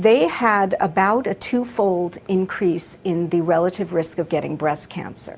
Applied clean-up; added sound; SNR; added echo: none; none; none; none.